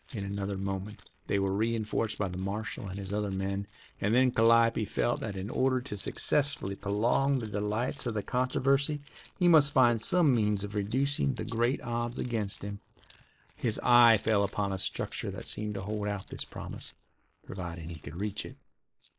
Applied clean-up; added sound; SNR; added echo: neural mask model Resemble Enhance denoiser.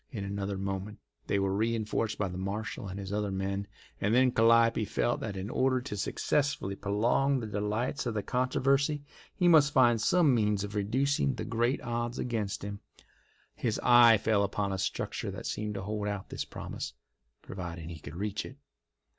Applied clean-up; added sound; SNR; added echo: none; none; none; none.